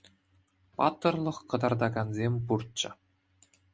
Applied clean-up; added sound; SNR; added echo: none; none; none; none.